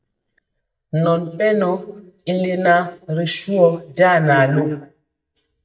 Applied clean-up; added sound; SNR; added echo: neural mask model DeepFilterNet 3.